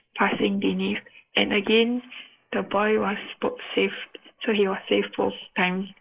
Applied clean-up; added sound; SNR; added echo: neural mask model Resemble Enhance denoiser.